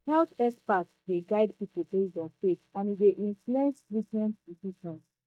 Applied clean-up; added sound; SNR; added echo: neural mask model DeepFilterNet 3.